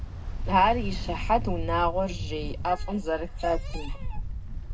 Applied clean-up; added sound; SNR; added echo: none; Ocean; 3 dB; reverberation time 0.2 s.